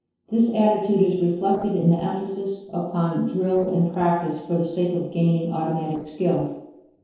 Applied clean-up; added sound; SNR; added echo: neural separator model SepFormer DNS4.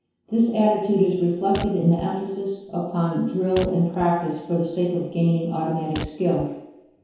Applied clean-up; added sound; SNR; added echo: none; Fart; 15 dB; reverberation time 0.9 s.